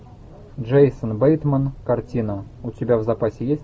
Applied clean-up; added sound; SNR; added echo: none; none; none; none.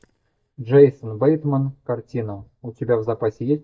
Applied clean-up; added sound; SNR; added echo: neural mask model DeepFilterNet 3.